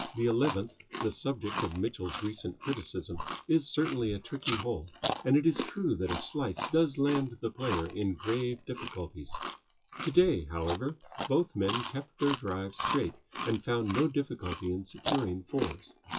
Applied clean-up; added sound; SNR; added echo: classical method WPE with log-MMSE.